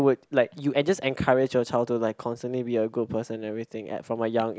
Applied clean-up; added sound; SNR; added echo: none; none; none; none.